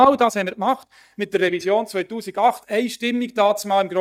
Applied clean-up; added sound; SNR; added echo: neural mask model DeepFilterNet 3.